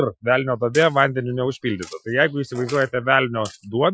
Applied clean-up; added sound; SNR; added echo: classical method Wiener filter.